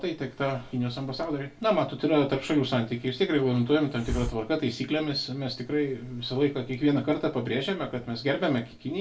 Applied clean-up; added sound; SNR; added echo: none; Hiss; 17 dB; reverberation time 0.2 s.